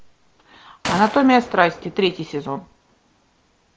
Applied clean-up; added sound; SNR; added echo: none; Gunshot, gunfire; 13 dB; none.